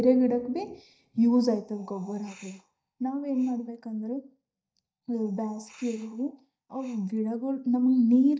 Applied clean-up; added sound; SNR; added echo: neural mask model DeepFilterNet 3.